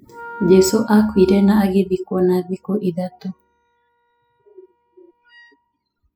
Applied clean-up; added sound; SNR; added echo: classical method spectral subtraction.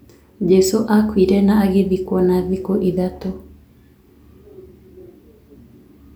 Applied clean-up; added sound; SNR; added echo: none; none; none; none.